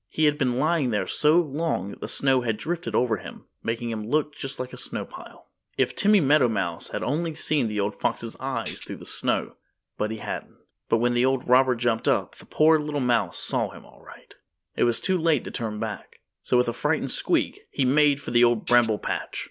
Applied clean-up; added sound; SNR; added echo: none; Tambourine; 17 dB; none.